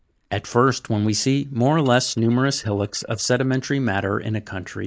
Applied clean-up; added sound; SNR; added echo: neural mask model Resemble Enhance denoiser.